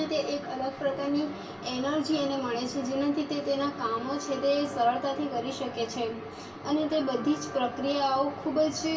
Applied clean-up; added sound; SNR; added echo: none; Trumpet; 19 dB; reverberation time 0.2 s.